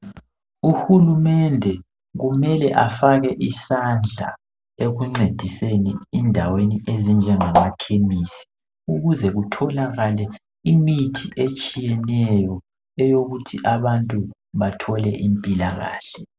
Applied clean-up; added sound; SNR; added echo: neural separator model SepFormer DNS4.